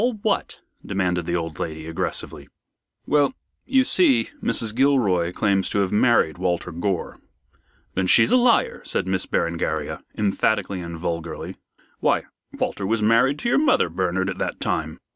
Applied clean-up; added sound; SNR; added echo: none; none; none; none.